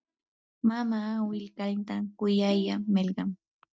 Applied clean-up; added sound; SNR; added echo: neural mask model DeepFilterNet 3.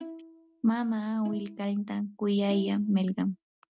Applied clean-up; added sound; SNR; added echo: neural mask model RNNoise.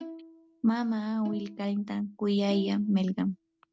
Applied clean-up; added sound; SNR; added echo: none; Bowed string instrument; 18 dB; none.